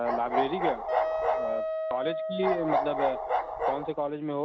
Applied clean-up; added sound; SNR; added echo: none; Wind instrument, woodwind instrument + Bark; -2 dB; none.